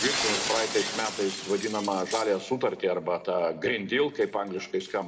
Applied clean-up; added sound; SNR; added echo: none; Shatter; 7 dB; reverberation time 1.9 s.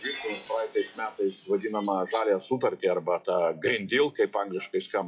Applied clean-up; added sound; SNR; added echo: classical method WPE with log-MMSE.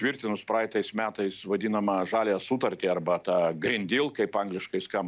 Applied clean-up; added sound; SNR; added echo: none; none; none; none.